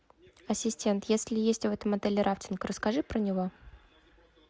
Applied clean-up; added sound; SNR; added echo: none; none; none; none.